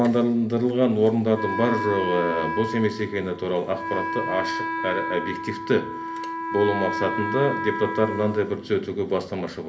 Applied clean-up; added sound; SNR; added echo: none; Wind instrument, woodwind instrument; 6 dB; reverberation time 0.3 s.